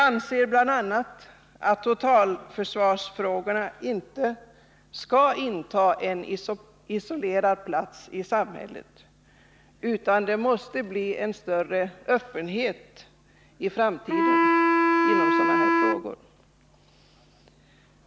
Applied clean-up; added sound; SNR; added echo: none; Wind instrument, woodwind instrument; -4 dB; none.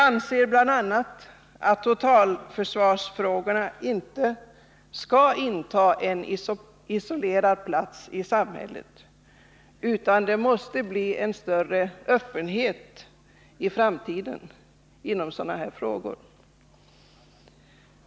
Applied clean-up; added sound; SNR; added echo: none; none; none; none.